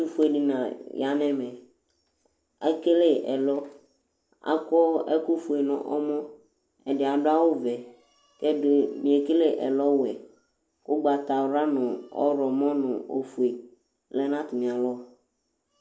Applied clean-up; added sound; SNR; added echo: none; none; none; none.